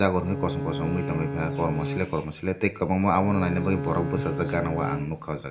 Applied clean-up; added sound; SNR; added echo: none; Bowed string instrument; 5 dB; reverberation time 0.5 s.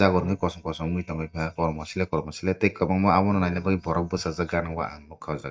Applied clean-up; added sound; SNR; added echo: neural mask model DeepFilterNet 3.